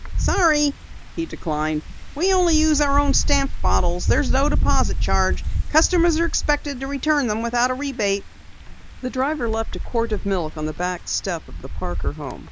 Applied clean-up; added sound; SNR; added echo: none; Wind; 0 dB; none.